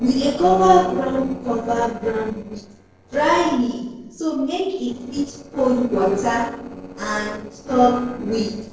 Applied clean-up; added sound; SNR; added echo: neural separator model SepFormer DNS4.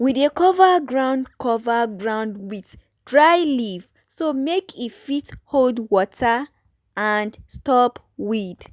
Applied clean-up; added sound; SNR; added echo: none; none; none; none.